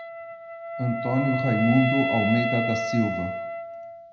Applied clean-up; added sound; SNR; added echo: none; Wind instrument, woodwind instrument; 3 dB; reverberation time 0.8 s.